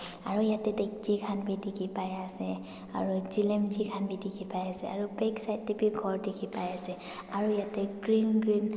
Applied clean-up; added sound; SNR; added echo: none; none; none; none.